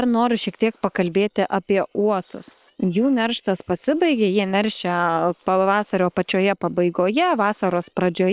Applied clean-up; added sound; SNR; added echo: neural separator model SepFormer WHAM!.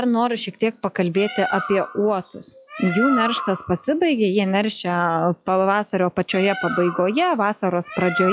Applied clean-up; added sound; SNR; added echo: classical method log-MMSE.